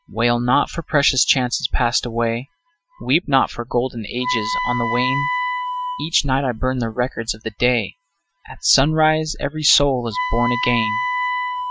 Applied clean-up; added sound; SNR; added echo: classical method Wiener filter.